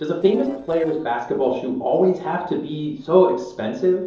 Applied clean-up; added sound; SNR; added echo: neural separator model SepFormer DNS4.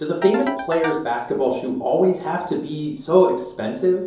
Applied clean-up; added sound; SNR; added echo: none; Ringtone / Keyboard (musical); 12 dB; reverberation time 2.8 s.